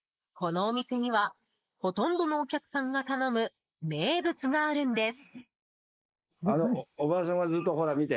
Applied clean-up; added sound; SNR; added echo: neural mask model Resemble Enhance denoiser.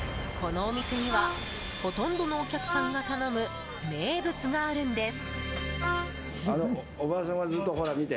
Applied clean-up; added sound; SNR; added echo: none; Wind instrument, woodwind instrument; 5 dB; none.